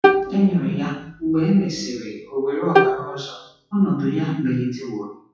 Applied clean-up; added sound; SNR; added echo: classical method WPE with log-MMSE.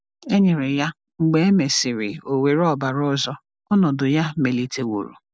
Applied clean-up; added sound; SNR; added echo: none; none; none; none.